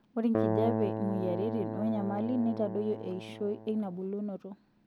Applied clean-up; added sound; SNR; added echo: none; Keyboard (musical); 2 dB; none.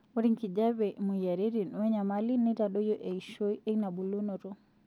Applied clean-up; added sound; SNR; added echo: none; none; none; none.